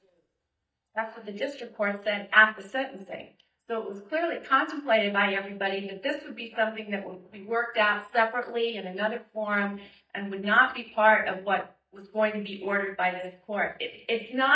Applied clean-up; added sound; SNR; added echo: neural mask model DeepFilterNet 3.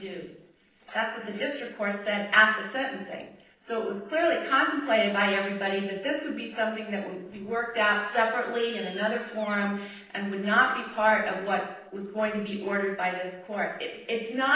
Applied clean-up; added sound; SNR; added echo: neural separator model SepFormer DNS4.